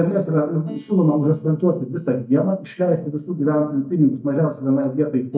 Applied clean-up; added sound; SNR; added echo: neural mask model DeepFilterNet 3.